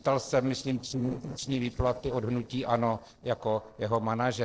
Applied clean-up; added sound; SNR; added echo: neural separator model SepFormer DNS4.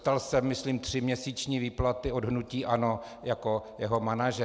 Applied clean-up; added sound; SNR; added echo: none; none; none; none.